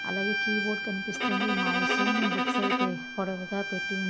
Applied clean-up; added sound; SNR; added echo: none; Bowed string instrument + Bowed string instrument; -3 dB; none.